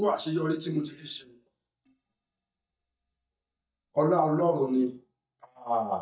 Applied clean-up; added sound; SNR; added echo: neural mask model DeepFilterNet 3.